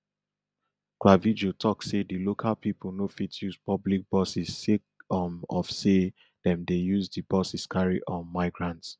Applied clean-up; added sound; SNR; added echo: none; none; none; none.